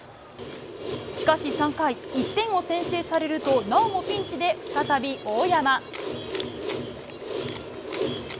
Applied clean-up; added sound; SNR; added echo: none; Chewing, mastication; 19 dB; none.